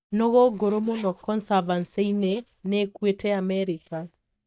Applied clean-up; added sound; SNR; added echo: neural mask model DeepFilterNet 3.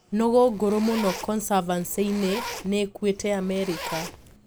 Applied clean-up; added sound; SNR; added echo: none; Zipper (clothing); 13 dB; none.